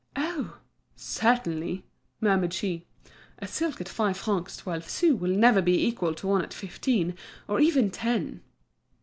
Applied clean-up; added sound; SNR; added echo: none; none; none; none.